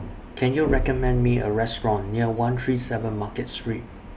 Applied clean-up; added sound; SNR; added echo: none; none; none; none.